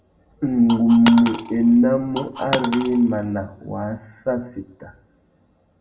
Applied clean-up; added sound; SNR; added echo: none; Coin (dropping); 7 dB; reverberation time 0.6 s.